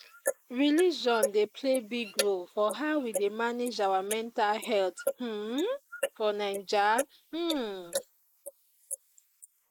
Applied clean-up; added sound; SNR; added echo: neural mask model Resemble Enhance denoiser.